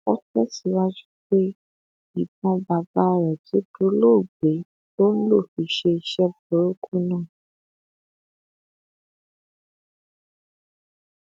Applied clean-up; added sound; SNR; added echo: none; none; none; none.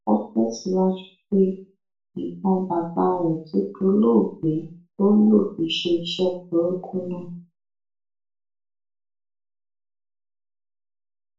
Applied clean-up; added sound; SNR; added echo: none; none; none; reverberation time 0.4 s.